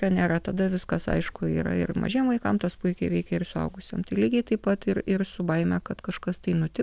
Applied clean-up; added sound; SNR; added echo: none; none; none; none.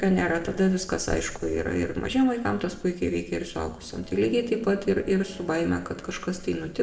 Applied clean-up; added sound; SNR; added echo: neural separator model SepFormer DNS4.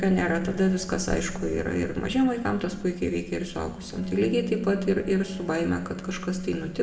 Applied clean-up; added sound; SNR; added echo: none; Bowed string instrument; 10 dB; reverberation time 1.4 s.